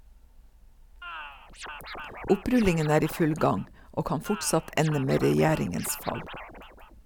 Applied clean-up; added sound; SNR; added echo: none; Scratching (performance technique); 14 dB; none.